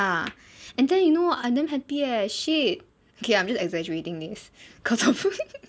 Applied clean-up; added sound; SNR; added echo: none; none; none; none.